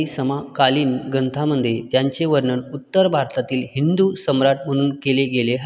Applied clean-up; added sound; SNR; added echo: none; none; none; none.